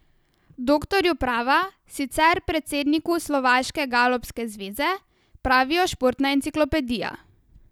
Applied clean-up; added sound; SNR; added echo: none; none; none; none.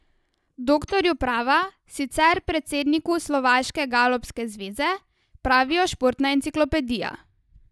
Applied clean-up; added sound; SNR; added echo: neural mask model DeepFilterNet 3.